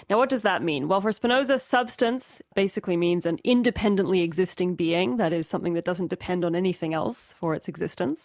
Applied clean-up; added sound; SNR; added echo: none; none; none; none.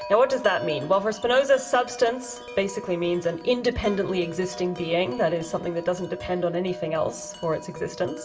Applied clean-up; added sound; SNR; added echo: none; Wind chime; 14 dB; reverberation time 1.8 s.